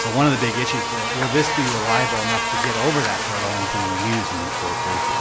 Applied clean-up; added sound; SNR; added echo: none; Buzz; -1 dB; none.